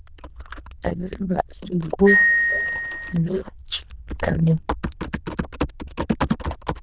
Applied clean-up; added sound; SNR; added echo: neural diffusion model UNIVERSE++.